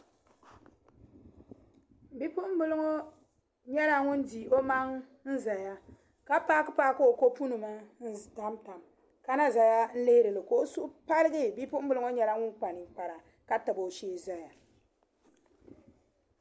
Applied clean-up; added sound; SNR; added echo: none; none; none; none.